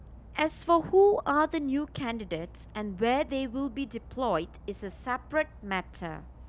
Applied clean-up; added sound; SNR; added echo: none; Dog; 19 dB; none.